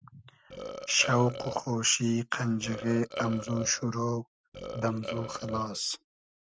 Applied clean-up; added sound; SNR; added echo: neural mask model RNNoise.